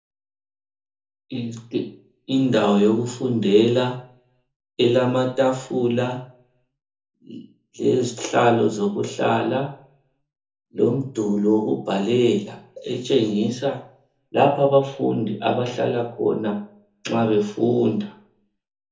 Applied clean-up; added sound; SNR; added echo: none; none; none; reverberation time 0.5 s.